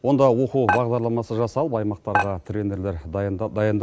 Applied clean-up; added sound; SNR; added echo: none; Dishes, pots, and pans; 7 dB; none.